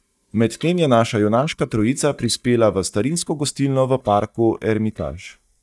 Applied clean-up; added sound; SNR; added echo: neural mask model DeepFilterNet 3.